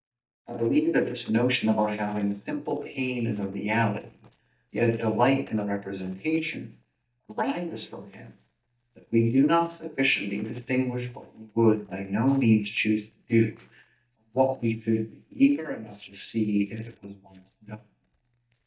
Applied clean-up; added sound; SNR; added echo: neural mask model DeepFilterNet 3.